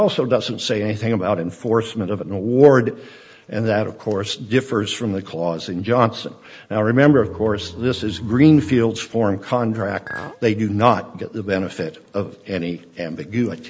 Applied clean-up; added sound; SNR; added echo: none; Chink, clink + Bowed string instrument; 17 dB; none.